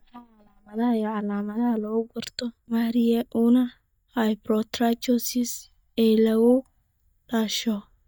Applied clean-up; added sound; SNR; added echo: neural mask model DeepFilterNet 3.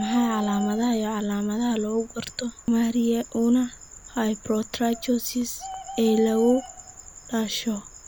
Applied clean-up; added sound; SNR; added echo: none; Bird; 17 dB; none.